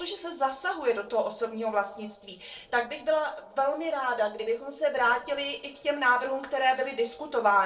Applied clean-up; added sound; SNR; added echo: neural separator model SepFormer DNS4.